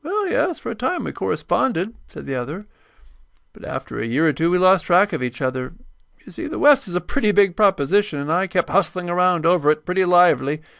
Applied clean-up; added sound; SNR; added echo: none; none; none; none.